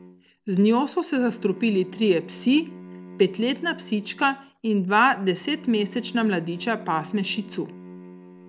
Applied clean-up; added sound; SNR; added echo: none; Bowed string instrument; 18 dB; none.